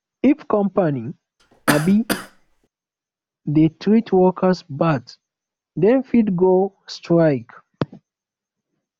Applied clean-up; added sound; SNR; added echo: none; Cough; 6 dB; none.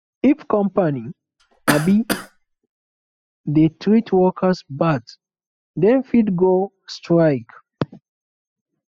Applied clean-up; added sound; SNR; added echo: classical method spectral subtraction.